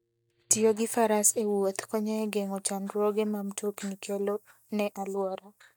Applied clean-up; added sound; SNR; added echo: neural mask model DeepFilterNet 3.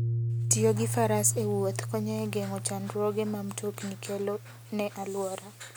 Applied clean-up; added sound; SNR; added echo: none; Piano; 4 dB; none.